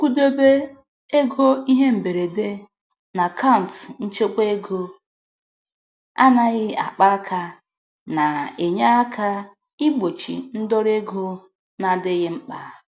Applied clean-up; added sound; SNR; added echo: none; none; none; none.